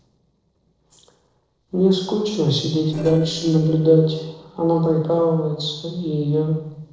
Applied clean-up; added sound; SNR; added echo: neural separator model SepFormer DNS4.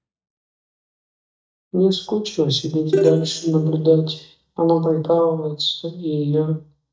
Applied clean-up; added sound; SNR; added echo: neural mask model DeepFilterNet 3.